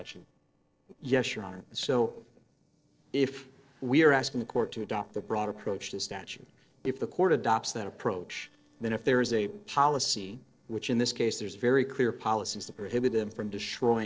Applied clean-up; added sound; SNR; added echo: neural separator model SepFormer DNS4.